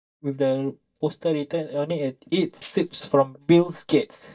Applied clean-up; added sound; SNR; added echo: neural mask model DeepFilterNet 3.